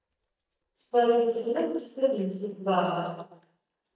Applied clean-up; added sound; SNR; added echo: neural mask model DeepFilterNet 3.